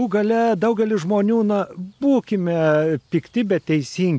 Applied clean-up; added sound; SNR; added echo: none; none; none; none.